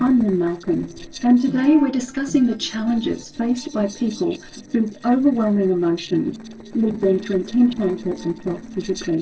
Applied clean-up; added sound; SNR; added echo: neural separator model SepFormer DNS4.